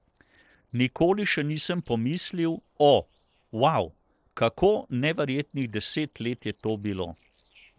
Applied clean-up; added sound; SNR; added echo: neural separator model SepFormer DNS4.